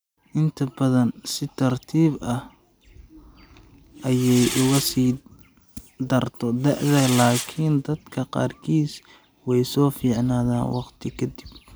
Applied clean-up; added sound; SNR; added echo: none; Fireworks; 9 dB; none.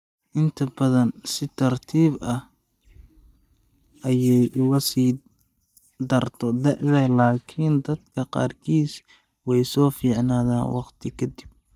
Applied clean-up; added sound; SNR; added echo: neural mask model DeepFilterNet 3.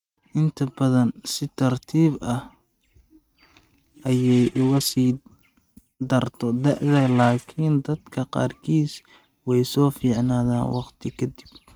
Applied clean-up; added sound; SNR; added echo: neural mask model RNNoise.